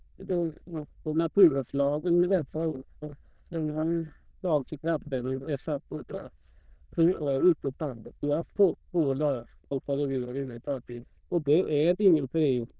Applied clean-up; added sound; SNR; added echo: neural diffusion model UNIVERSE++.